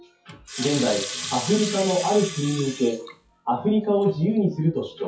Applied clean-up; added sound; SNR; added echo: classical method WPE with log-MMSE.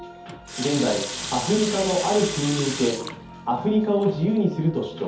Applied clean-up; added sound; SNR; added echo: none; Water tap, faucet; 10 dB; reverberation time 0.5 s.